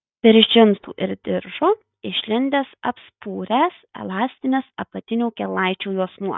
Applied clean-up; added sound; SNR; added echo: none; none; none; none.